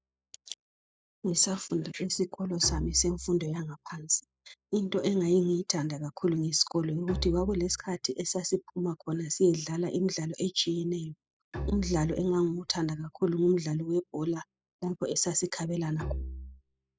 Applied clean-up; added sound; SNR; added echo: classical method spectral subtraction.